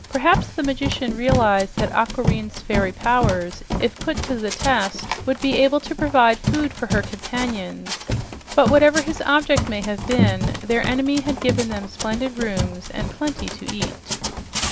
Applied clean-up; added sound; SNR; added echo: none; Run; 4 dB; none.